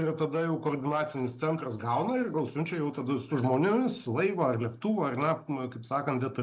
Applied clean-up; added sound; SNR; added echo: neural mask model Resemble Enhance denoiser.